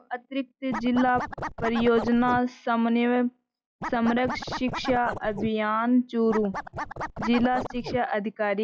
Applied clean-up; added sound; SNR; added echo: classical method log-MMSE.